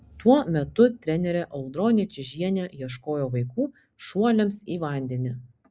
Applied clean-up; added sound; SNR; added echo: none; none; none; none.